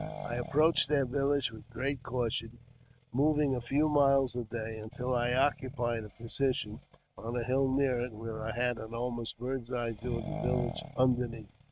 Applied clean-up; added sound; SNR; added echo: neural mask model RNNoise.